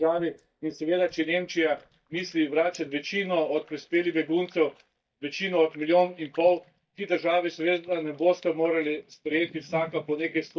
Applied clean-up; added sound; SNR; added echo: neural mask model DeepFilterNet 3.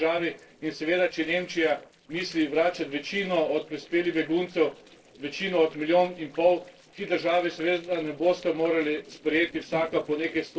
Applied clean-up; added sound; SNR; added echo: neural separator model SepFormer DNS4.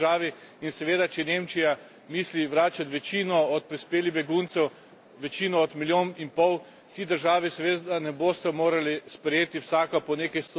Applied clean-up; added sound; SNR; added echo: none; none; none; none.